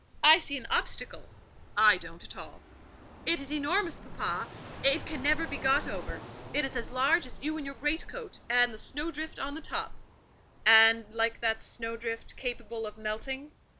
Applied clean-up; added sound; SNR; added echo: none; Fixed-wing aircraft, airplane; 17 dB; none.